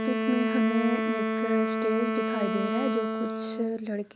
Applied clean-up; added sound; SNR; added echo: none; Wind instrument, woodwind instrument; -1 dB; none.